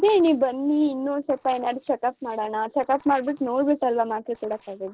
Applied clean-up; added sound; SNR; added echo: neural separator model SepFormer DNS4.